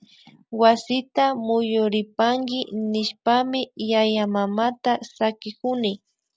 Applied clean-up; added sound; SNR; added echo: none; none; none; none.